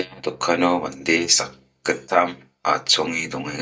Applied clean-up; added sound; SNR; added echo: neural mask model DeepFilterNet 3.